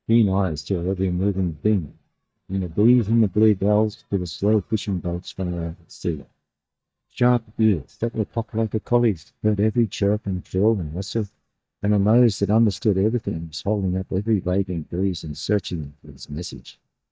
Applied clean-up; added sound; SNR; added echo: neural mask model DeepFilterNet 3.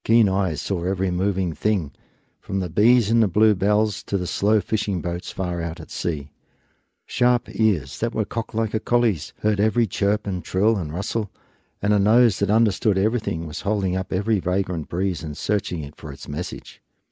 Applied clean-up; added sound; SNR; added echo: none; none; none; none.